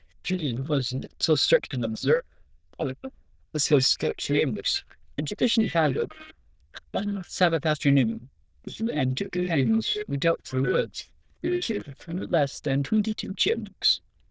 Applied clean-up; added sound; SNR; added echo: neural diffusion model UNIVERSE++.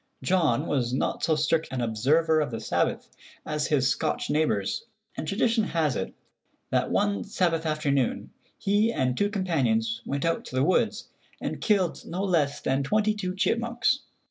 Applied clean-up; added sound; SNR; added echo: none; none; none; none.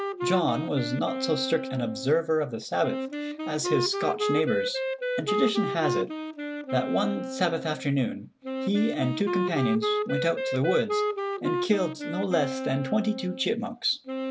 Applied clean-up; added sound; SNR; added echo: none; Wind instrument, woodwind instrument; 3 dB; none.